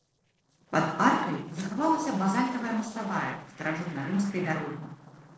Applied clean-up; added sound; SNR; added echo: neural separator model SepFormer DNS4.